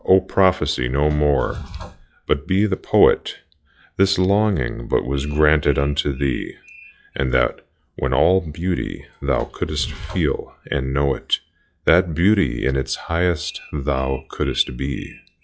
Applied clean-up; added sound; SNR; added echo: classical method log-MMSE.